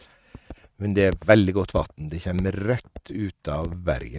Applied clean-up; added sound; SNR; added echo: neural mask model RNNoise.